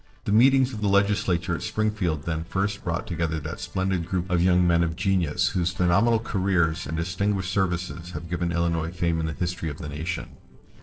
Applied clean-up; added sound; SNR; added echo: neural separator model SepFormer DNS4.